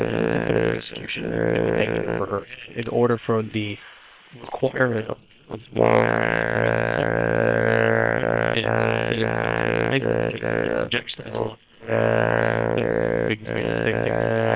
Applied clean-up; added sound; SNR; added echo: neural separator model SepFormer WHAM!.